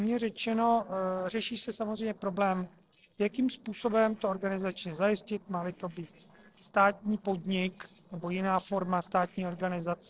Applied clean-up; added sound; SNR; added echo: neural separator model SepFormer DNS4.